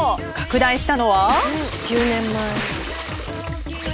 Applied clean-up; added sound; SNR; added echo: none; none; none; none.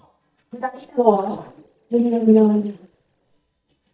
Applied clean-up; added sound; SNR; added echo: neural mask model DeepFilterNet 3.